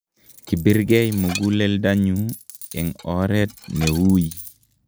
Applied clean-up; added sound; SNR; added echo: none; Dishes, pots, and pans + Coin (dropping); 16 dB; none.